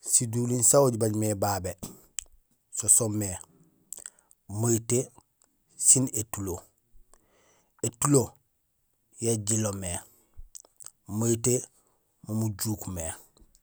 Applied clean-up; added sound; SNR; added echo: none; none; none; none.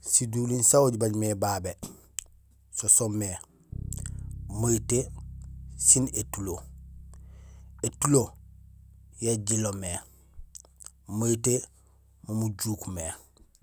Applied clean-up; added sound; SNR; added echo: none; Bass guitar; 16 dB; none.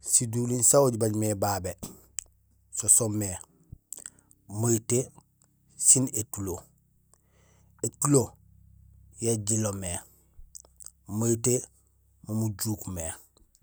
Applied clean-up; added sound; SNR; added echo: neural mask model DeepFilterNet 3.